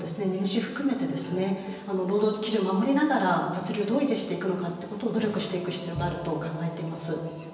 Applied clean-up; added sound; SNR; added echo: none; Bowed string instrument; 18 dB; reverberation time 1.0 s.